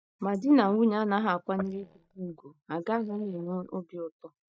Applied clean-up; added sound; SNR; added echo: neural mask model DeepFilterNet 3.